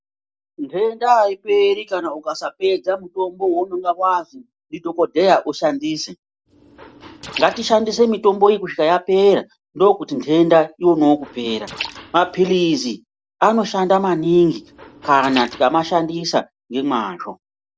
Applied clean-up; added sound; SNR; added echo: neural separator model SepFormer DNS4.